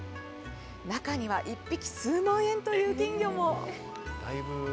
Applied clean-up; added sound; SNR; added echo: none; none; none; none.